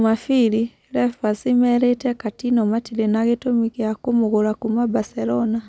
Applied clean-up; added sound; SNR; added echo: none; none; none; none.